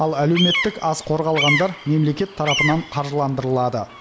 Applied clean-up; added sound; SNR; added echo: none; Bird vocalization, bird call, bird song; 6 dB; none.